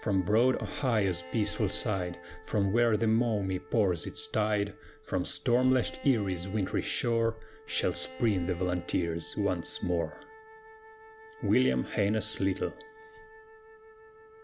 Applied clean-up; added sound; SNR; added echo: none; Wind instrument, woodwind instrument + Bowed string instrument; 19 dB; none.